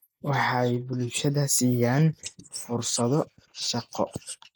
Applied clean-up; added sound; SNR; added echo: neural mask model Resemble Enhance denoiser.